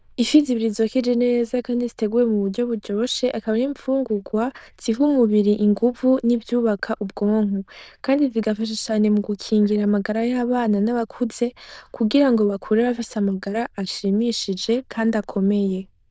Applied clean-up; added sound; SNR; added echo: neural diffusion model UNIVERSE++.